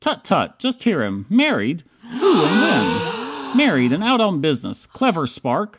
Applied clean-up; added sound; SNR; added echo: none; Gasp; 7 dB; none.